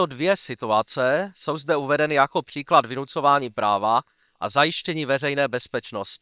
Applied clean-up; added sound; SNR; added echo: neural separator model SepFormer WHAM!.